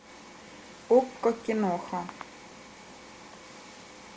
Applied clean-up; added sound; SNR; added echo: none; none; none; none.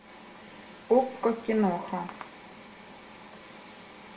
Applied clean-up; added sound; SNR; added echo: none; none; none; reverberation time 0.5 s.